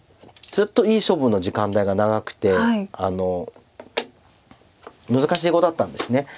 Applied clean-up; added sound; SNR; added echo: none; none; none; none.